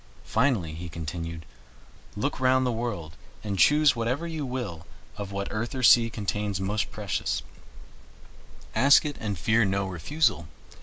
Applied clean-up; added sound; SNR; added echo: none; none; none; none.